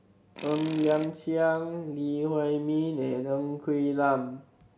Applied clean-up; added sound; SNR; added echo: none; Tools; 16 dB; none.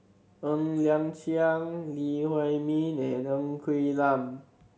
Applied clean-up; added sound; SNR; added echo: none; none; none; none.